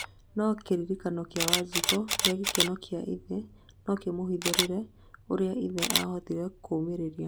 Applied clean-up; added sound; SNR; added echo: none; Camera; 2 dB; none.